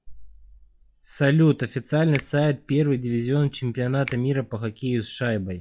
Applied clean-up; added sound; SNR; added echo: classical method log-MMSE.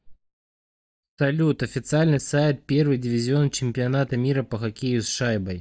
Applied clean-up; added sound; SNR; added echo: neural mask model DeepFilterNet 3.